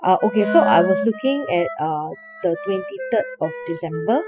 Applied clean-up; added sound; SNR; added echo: classical method spectral subtraction.